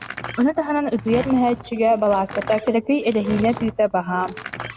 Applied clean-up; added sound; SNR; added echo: none; Door; 13 dB; none.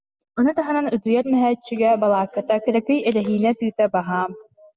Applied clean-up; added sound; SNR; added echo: none; none; none; none.